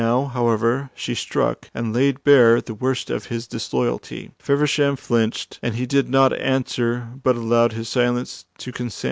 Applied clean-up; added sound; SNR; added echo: none; none; none; none.